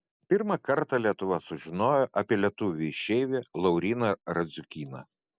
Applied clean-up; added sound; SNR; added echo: none; none; none; none.